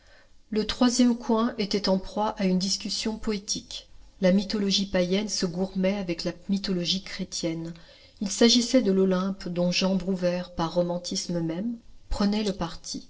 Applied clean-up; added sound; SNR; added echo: neural separator model SepFormer DNS4.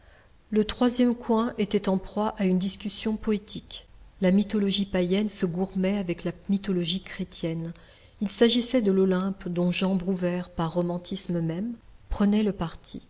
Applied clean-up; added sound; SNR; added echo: none; none; none; none.